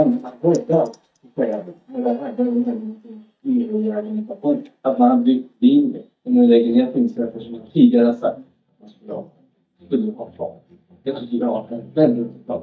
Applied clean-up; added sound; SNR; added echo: neural mask model DeepFilterNet 3.